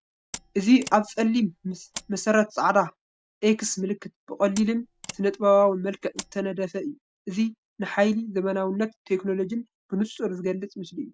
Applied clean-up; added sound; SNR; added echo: none; Mechanisms; 17 dB; none.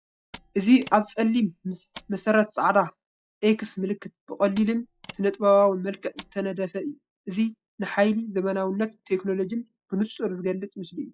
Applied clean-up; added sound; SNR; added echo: classical method log-MMSE.